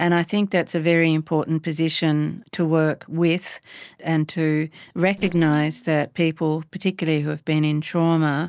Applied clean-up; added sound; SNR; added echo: neural separator model SepFormer DNS4.